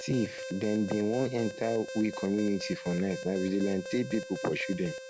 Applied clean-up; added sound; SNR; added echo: none; Alarm; 10 dB; none.